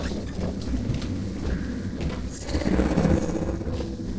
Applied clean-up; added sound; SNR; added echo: neural separator model SepFormer DNS4.